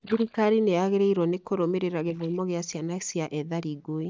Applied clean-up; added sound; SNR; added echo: neural mask model DeepFilterNet 3.